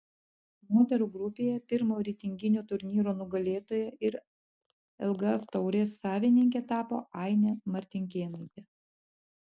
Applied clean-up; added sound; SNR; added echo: none; none; none; none.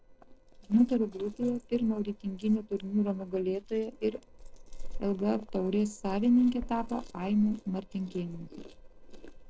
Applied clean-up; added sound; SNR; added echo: neural separator model SepFormer DNS4.